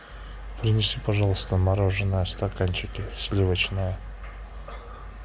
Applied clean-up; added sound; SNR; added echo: none; none; none; none.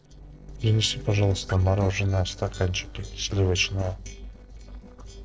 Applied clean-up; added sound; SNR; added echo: neural separator model SepFormer DNS4.